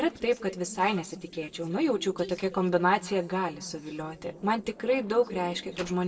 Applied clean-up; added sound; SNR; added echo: neural separator model SepFormer DNS4.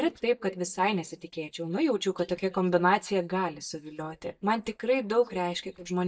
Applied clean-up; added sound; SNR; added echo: neural mask model DeepFilterNet 3.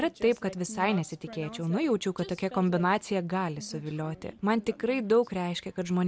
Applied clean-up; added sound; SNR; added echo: none; none; none; none.